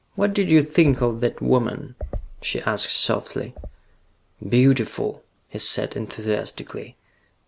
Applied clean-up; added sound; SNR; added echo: none; none; none; none.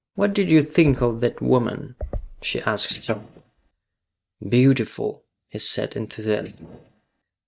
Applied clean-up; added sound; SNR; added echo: neural mask model DeepFilterNet 3.